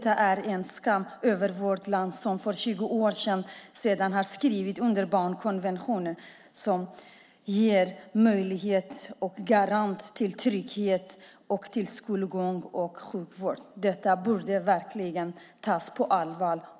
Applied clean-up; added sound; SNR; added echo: none; none; none; none.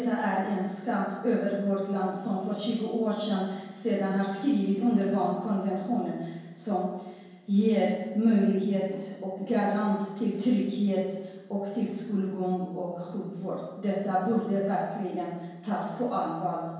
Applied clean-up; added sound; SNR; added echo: none; none; none; reverberation time 1.0 s.